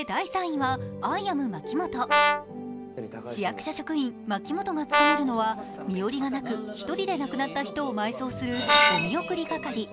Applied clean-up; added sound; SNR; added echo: none; Brass instrument + Cutlery, silverware; -4 dB; none.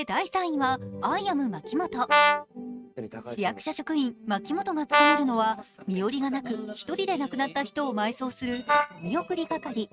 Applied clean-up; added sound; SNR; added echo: neural mask model RNNoise.